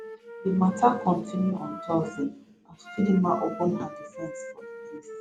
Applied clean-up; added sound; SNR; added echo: none; Wind instrument, woodwind instrument; 14 dB; none.